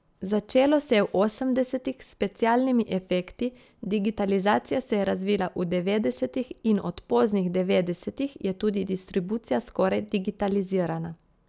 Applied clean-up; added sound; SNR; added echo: none; none; none; none.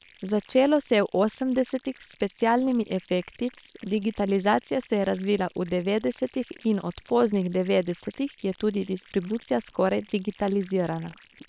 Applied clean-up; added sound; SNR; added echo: neural separator model SepFormer WHAM!.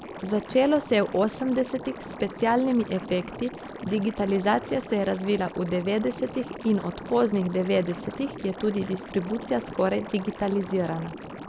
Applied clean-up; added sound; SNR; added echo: none; Liquid; 12 dB; none.